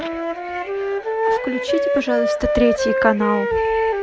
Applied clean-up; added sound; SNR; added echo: none; Wind instrument, woodwind instrument; -3 dB; none.